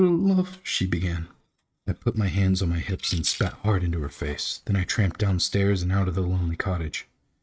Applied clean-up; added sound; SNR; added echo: neural mask model RNNoise.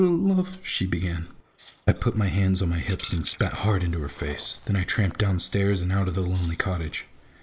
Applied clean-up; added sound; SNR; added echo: neural mask model Resemble Enhance denoiser.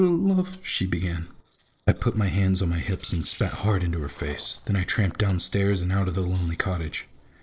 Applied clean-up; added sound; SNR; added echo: neural separator model SepFormer DNS4.